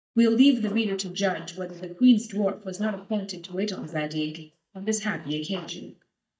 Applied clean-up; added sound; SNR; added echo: neural mask model DeepFilterNet 3.